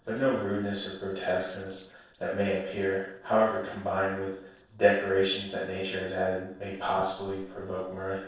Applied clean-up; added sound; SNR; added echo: neural separator model SepFormer DNS4.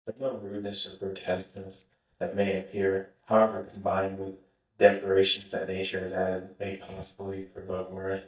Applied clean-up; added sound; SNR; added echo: neural mask model DeepFilterNet 3.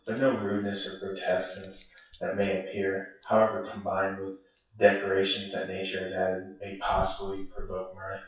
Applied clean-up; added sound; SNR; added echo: classical method WPE with log-MMSE.